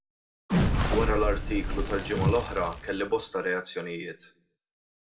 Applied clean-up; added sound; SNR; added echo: none; Crackle; -3 dB; reverberation time 0.4 s.